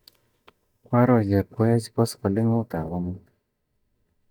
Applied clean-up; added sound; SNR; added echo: neural mask model DeepFilterNet 3.